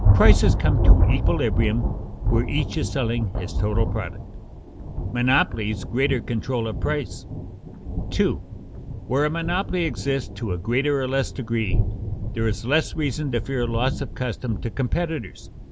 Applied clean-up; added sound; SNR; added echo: none; Thunder; -1 dB; none.